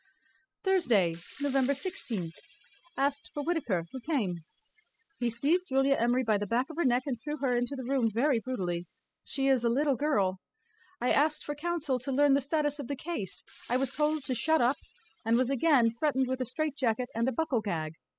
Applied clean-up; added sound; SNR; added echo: classical method spectral subtraction.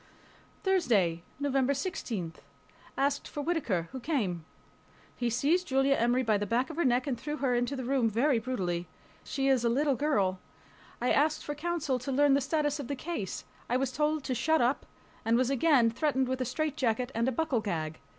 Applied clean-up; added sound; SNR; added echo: none; none; none; none.